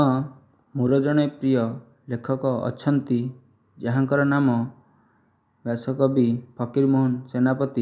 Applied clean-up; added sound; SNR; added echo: none; none; none; none.